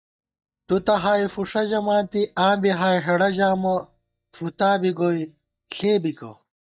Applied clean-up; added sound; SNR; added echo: neural mask model DeepFilterNet 3.